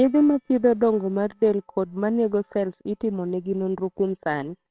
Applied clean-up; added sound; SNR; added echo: neural separator model SepFormer WHAMR!.